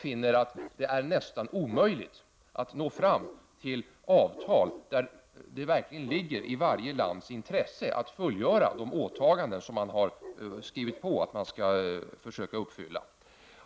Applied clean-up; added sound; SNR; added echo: none; Bark; 20 dB; none.